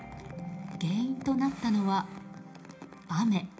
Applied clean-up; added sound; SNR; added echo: none; none; none; reverberation time 0.4 s.